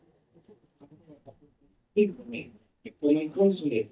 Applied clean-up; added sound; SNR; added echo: neural mask model DeepFilterNet 3.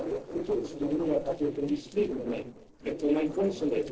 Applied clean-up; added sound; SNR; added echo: neural separator model SepFormer DNS4.